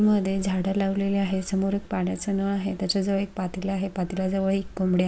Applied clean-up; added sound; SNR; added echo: none; none; none; none.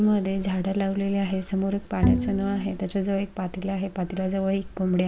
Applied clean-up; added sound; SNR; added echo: none; Bowed string instrument; 1 dB; none.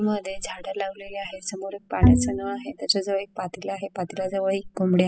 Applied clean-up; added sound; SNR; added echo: classical method spectral subtraction.